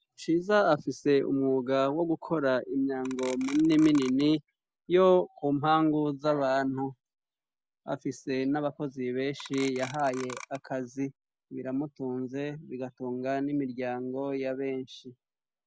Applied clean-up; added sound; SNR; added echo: none; Clock; 15 dB; none.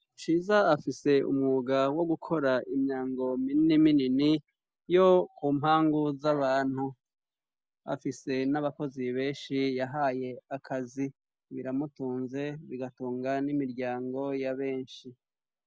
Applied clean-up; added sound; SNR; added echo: none; none; none; none.